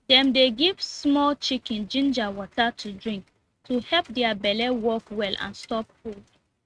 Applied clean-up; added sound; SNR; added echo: neural mask model RNNoise.